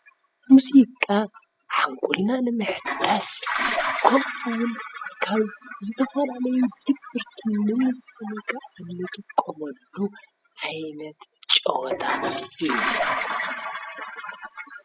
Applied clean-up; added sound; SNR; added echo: classical method spectral subtraction.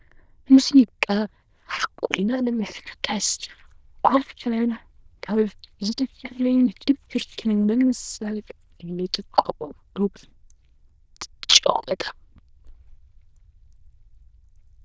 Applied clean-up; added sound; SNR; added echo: neural diffusion model UNIVERSE++.